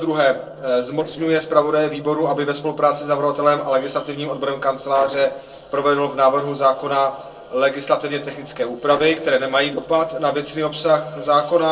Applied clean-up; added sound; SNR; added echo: neural separator model SepFormer DNS4.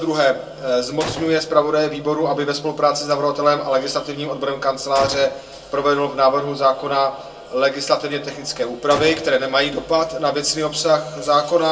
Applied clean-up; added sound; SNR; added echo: none; Gunshot, gunfire; 19 dB; reverberation time 0.2 s.